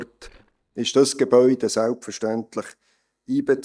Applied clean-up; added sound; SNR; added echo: neural mask model DeepFilterNet 3.